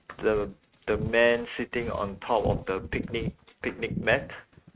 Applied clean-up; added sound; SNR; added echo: neural mask model RNNoise.